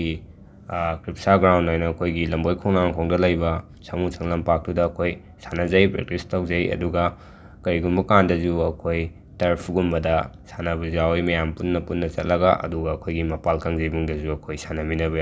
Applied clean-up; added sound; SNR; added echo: none; none; none; none.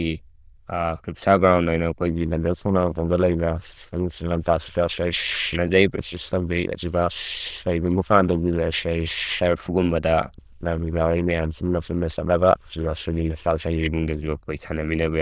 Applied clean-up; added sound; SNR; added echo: neural diffusion model UNIVERSE++.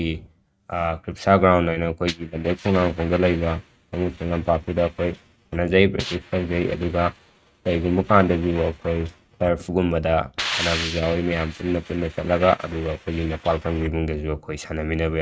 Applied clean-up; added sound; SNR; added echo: neural mask model RNNoise.